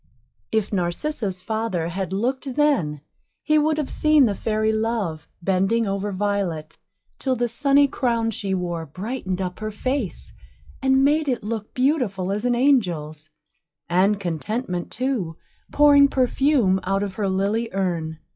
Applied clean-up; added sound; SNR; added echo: classical method log-MMSE.